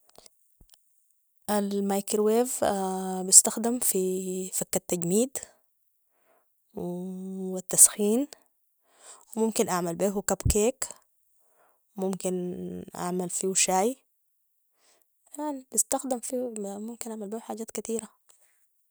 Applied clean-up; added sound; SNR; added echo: none; none; none; none.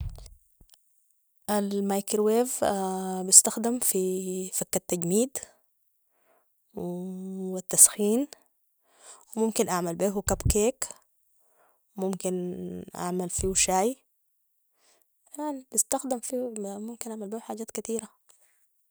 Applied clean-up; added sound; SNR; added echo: none; Bass drum; 16 dB; none.